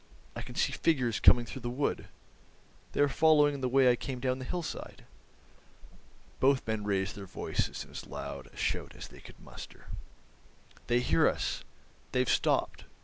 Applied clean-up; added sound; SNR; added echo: none; none; none; none.